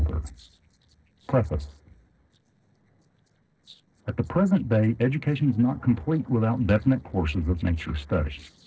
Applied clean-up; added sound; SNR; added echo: neural separator model SepFormer DNS4.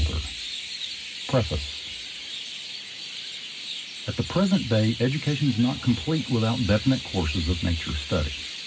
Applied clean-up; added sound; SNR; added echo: none; Chirp, tweet; 9 dB; reverberation time 0.4 s.